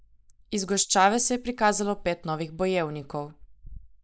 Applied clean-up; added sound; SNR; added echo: neural mask model Resemble Enhance denoiser.